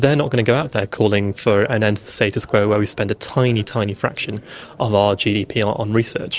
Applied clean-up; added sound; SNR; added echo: neural separator model SepFormer DNS4.